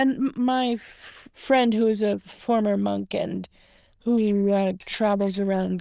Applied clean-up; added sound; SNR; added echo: neural diffusion model UNIVERSE++.